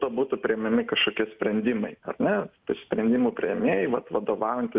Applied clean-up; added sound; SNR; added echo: none; none; none; none.